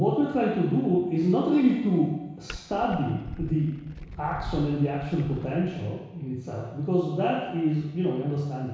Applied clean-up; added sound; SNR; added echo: none; Glass; 15 dB; reverberation time 1.1 s.